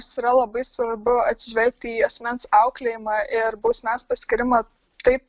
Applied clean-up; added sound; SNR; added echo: none; none; none; none.